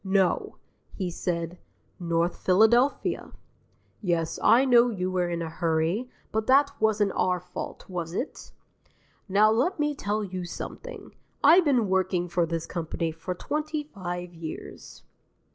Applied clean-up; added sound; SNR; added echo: none; none; none; none.